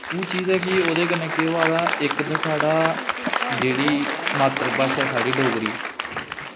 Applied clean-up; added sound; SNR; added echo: none; Applause; 2 dB; none.